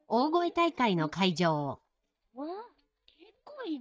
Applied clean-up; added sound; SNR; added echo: neural mask model DeepFilterNet 3.